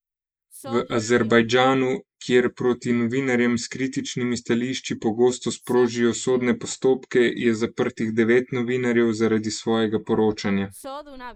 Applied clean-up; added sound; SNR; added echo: neural mask model Resemble Enhance denoiser.